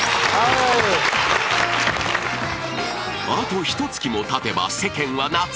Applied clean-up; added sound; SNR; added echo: none; Wind instrument, woodwind instrument + Chewing, mastication; 16 dB; none.